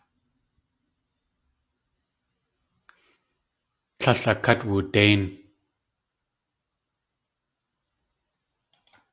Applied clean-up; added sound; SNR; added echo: none; none; none; none.